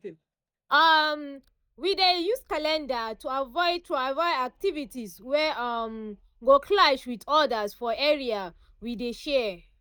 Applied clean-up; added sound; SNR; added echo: neural mask model DeepFilterNet 3.